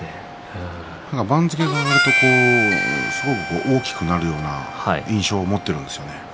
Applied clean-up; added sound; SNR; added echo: none; Harmonica; 2 dB; none.